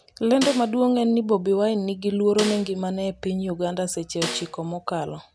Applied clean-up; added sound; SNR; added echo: none; Snare drum; 11 dB; none.